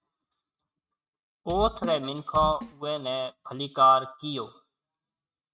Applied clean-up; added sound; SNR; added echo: neural mask model RNNoise.